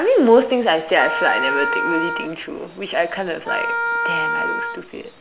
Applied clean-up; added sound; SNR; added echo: none; Wind instrument, woodwind instrument; 4 dB; none.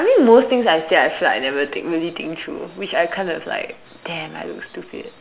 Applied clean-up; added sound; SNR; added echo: none; none; none; none.